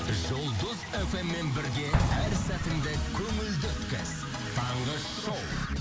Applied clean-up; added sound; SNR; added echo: none; Explosion; 5 dB; none.